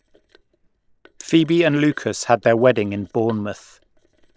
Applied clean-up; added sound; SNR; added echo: neural separator model SepFormer DNS4.